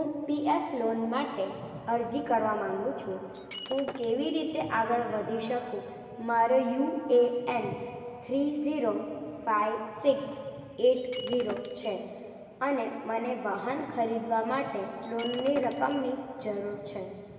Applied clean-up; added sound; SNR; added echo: none; Shatter; 11 dB; reverberation time 2.7 s.